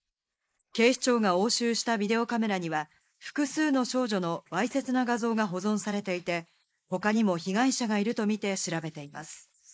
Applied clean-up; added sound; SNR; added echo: neural mask model Resemble Enhance denoiser.